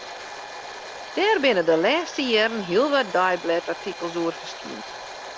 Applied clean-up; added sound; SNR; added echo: none; Domestic sounds, home sounds; 12 dB; none.